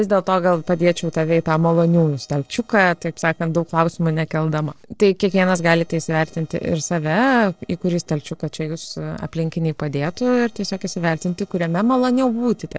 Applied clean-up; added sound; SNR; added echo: neural separator model SepFormer DNS4.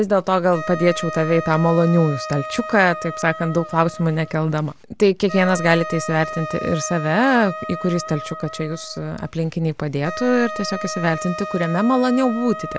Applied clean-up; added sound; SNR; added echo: none; Wind instrument, woodwind instrument; 11 dB; none.